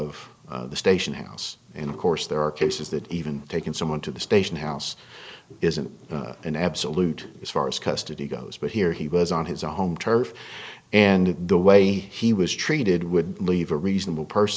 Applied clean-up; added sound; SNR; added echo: neural mask model Resemble Enhance denoiser.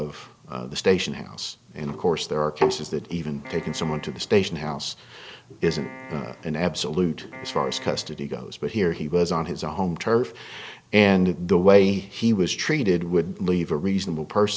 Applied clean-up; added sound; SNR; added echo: none; Piano; 17 dB; none.